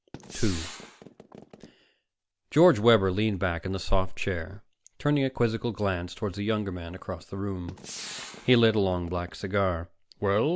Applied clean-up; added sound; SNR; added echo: none; Gunshot, gunfire; 15 dB; none.